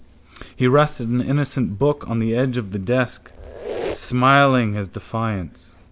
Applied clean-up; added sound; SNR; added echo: none; Squeak; 14 dB; none.